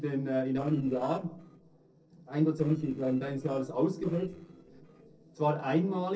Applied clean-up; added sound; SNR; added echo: neural separator model SepFormer DNS4.